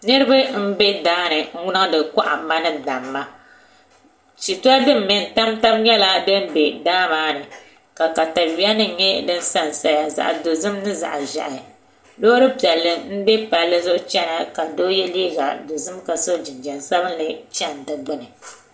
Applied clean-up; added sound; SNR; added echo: none; none; none; reverberation time 0.3 s.